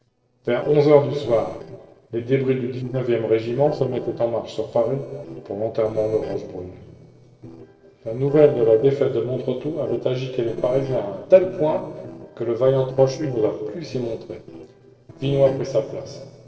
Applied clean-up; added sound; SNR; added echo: neural separator model SepFormer DNS4.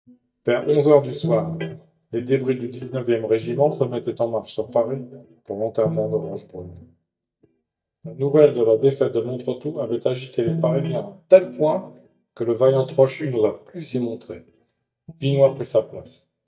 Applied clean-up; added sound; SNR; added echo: neural mask model DeepFilterNet 3.